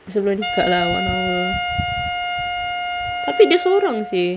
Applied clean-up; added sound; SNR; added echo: none; Wind instrument, woodwind instrument; 4 dB; none.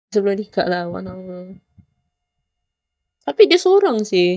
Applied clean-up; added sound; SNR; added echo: neural mask model DeepFilterNet 3.